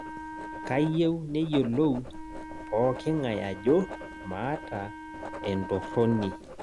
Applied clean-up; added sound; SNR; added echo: none; Writing + Wind instrument, woodwind instrument; 11 dB; none.